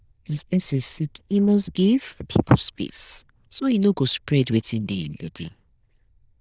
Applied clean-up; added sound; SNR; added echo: neural diffusion model UNIVERSE++.